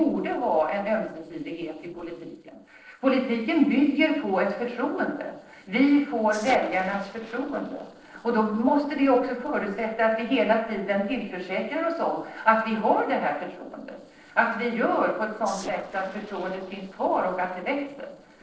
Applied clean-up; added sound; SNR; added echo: neural separator model SepFormer DNS4.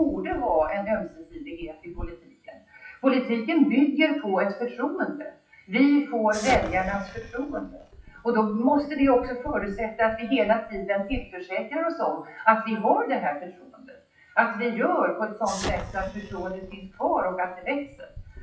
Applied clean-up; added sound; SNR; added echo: classical method WPE with log-MMSE.